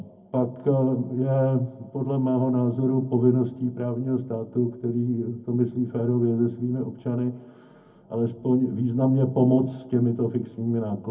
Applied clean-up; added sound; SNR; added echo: none; none; none; reverberation time 0.3 s.